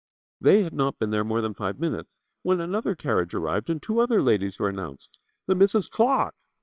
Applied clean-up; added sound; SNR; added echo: neural separator model SepFormer WHAMR!.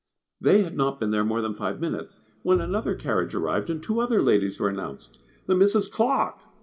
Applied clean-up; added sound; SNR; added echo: none; Bowed string instrument; 18 dB; reverberation time 0.7 s.